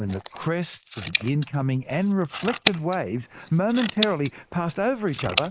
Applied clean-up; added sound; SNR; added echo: neural mask model Resemble Enhance denoiser.